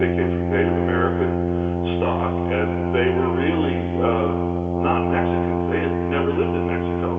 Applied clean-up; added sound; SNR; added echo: none; Brass instrument; -4 dB; reverberation time 2.5 s.